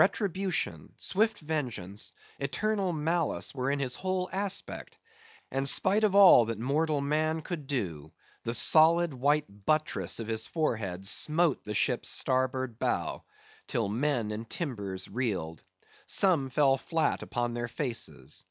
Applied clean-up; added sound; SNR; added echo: none; none; none; none.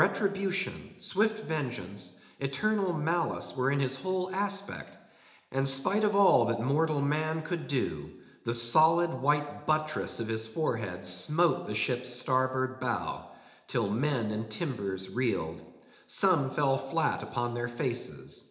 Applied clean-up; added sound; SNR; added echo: none; none; none; reverberation time 0.8 s.